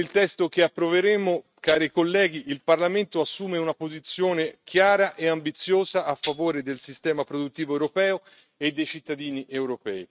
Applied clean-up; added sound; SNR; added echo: neural mask model RNNoise.